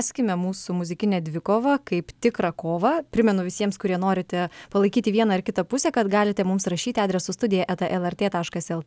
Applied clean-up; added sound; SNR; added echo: none; none; none; none.